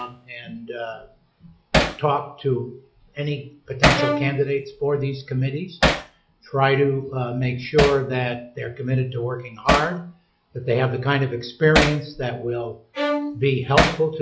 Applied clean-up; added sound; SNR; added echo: classical method log-MMSE.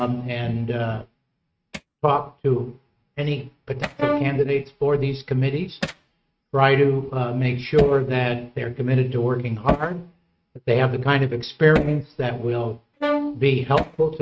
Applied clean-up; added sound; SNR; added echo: neural mask model RNNoise.